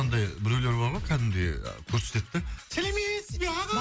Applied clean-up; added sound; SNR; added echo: none; Purr; 16 dB; none.